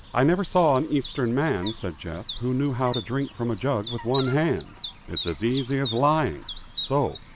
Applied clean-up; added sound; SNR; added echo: none; Chirp, tweet; 13 dB; none.